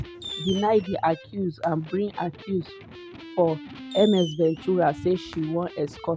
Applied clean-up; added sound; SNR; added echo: none; Electric guitar + Fireworks; 15 dB; none.